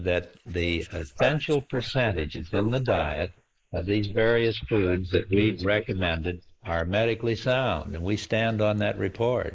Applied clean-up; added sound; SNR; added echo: neural mask model Resemble Enhance denoiser.